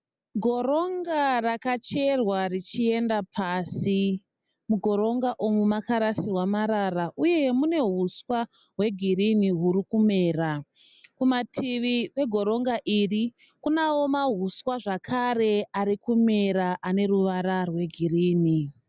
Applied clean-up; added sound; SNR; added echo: none; none; none; none.